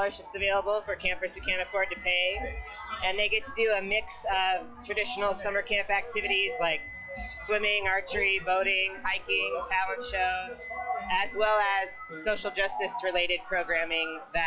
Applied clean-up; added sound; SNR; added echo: classical method log-MMSE.